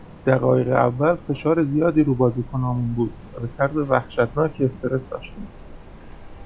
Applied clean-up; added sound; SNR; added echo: none; Train; 18 dB; none.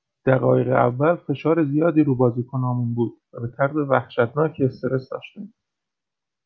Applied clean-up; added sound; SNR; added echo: none; none; none; none.